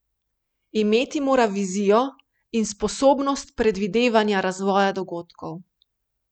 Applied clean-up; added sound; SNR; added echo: none; none; none; none.